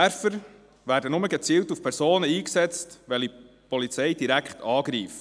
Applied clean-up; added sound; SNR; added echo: none; none; none; none.